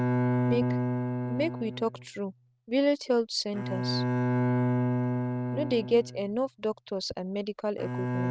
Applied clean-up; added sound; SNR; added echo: neural mask model RNNoise.